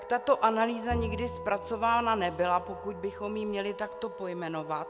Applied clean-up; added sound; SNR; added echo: none; Wind instrument, woodwind instrument + Bowed string instrument; 11 dB; none.